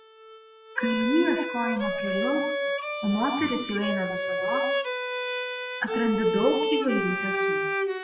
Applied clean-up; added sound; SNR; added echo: classical method WPE with log-MMSE.